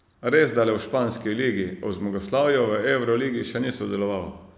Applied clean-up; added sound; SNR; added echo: none; none; none; none.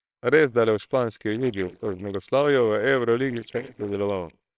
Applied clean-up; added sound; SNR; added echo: neural separator model SepFormer WHAMR!.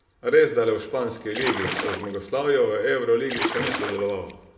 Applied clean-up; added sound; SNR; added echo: none; Splash, splatter; 6 dB; reverberation time 0.4 s.